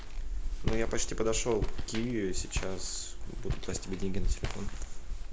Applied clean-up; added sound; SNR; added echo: none; Walk, footsteps; -4 dB; none.